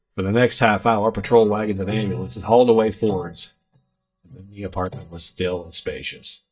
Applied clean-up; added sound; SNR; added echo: neural mask model DeepFilterNet 3.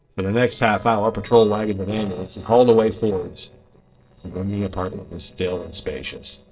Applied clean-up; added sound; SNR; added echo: neural separator model SepFormer DNS4.